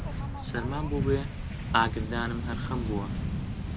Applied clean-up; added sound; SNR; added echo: none; Waves, surf; -1 dB; none.